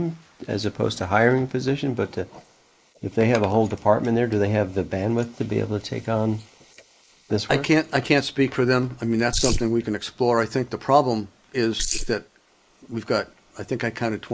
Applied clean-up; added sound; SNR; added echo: neural mask model Resemble Enhance denoiser.